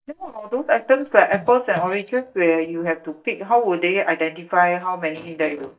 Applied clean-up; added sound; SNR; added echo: neural mask model DeepFilterNet 3.